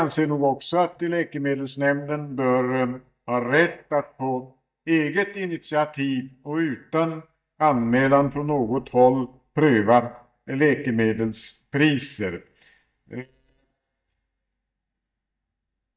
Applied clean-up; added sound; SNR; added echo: neural mask model DeepFilterNet 3.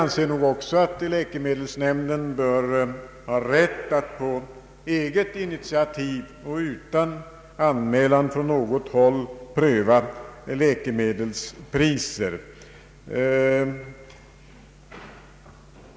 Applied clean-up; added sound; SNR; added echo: none; none; none; none.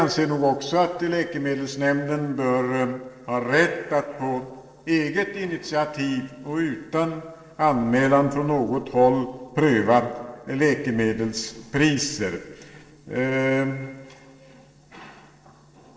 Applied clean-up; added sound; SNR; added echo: neural separator model SepFormer DNS4.